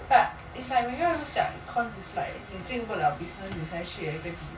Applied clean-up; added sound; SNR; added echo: none; none; none; reverberation time 0.2 s.